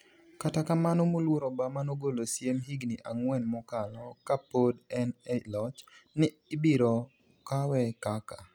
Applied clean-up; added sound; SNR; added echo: none; none; none; none.